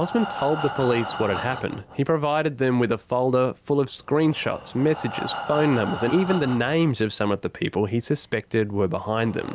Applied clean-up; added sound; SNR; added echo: none; Breathing; 12 dB; none.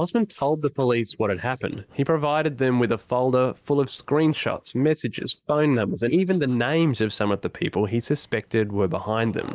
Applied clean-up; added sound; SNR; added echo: neural mask model Resemble Enhance denoiser.